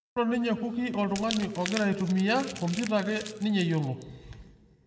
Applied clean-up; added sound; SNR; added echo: none; Crumpling, crinkling; 13 dB; reverberation time 1.3 s.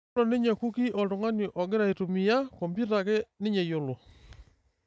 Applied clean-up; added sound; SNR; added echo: none; none; none; none.